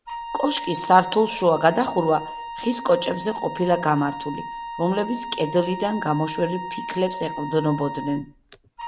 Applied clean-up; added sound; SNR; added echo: none; Wind instrument, woodwind instrument; 10 dB; none.